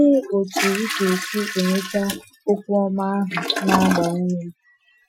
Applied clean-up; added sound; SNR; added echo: classical method Wiener filter.